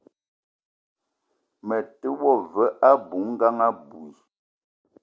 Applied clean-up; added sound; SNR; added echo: none; none; none; none.